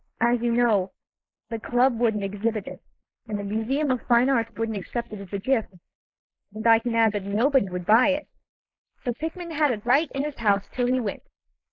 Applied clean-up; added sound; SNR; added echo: neural mask model Resemble Enhance denoiser.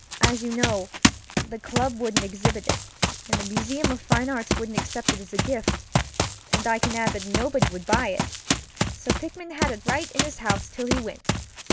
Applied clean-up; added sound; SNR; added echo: none; Run; -4 dB; none.